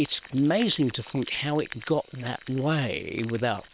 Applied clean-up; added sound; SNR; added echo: neural separator model SepFormer WHAM!.